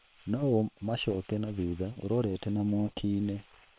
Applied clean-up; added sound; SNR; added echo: neural separator model SepFormer WHAM!.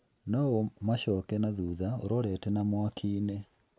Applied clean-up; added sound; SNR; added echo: none; none; none; none.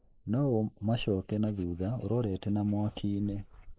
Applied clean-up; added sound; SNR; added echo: neural mask model Resemble Enhance denoiser.